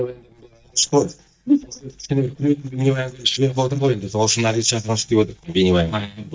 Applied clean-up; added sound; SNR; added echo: neural mask model DeepFilterNet 3.